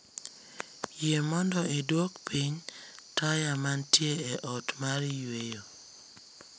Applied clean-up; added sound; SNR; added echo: none; none; none; none.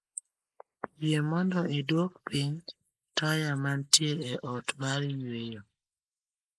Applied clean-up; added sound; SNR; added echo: neural mask model Resemble Enhance denoiser.